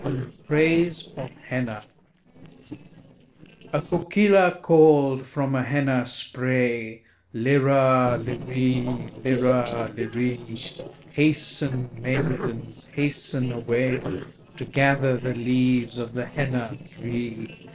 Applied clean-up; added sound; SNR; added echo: neural separator model SepFormer DNS4.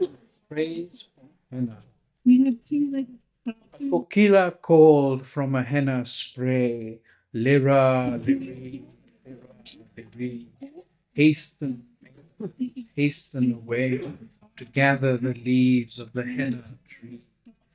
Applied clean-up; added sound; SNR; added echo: neural mask model DeepFilterNet 3.